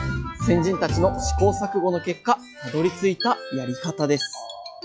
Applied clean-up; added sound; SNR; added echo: classical method log-MMSE.